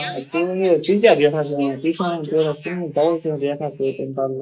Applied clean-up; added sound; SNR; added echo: neural mask model Resemble Enhance denoiser.